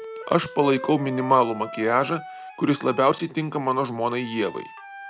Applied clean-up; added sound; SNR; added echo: none; Wind instrument, woodwind instrument; 16 dB; none.